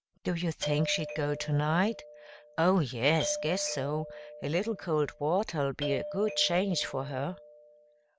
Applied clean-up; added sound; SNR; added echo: none; Doorbell; 11 dB; none.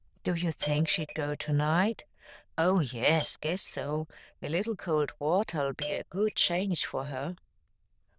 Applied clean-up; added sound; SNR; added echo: neural diffusion model UNIVERSE++.